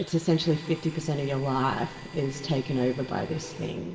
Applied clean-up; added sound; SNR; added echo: none; Domestic sounds, home sounds; 19 dB; reverberation time 2.4 s.